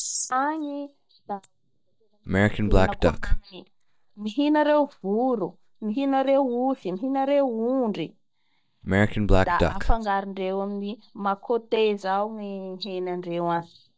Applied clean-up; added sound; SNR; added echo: neural mask model DeepFilterNet 3.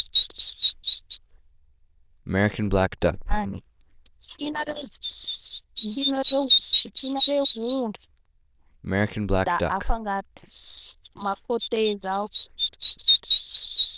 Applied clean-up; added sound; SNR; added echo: neural diffusion model UNIVERSE++.